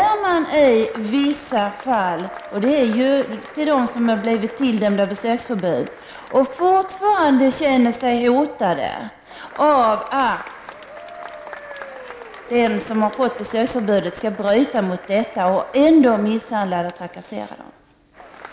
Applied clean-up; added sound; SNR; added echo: none; Applause / Crowd / Cheering; 19 dB; none.